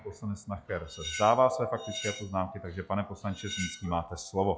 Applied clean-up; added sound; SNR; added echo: classical method log-MMSE.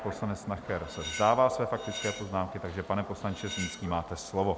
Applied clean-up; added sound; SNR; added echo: none; Gunshot, gunfire + Cutlery, silverware; 12 dB; none.